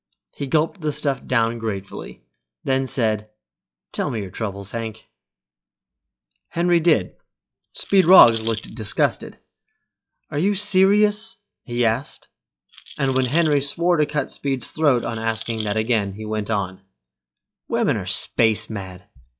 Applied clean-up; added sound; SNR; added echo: classical method log-MMSE.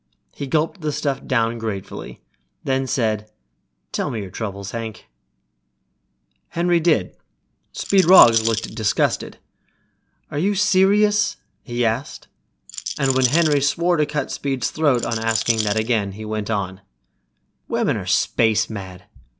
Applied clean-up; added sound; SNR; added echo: none; Rattle; 5 dB; none.